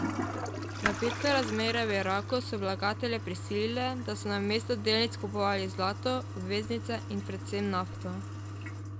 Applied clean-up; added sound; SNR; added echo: none; Toilet flush; 5 dB; none.